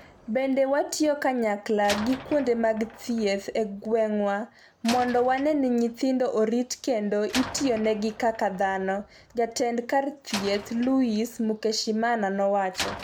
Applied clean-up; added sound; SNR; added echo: none; Slam; 15 dB; none.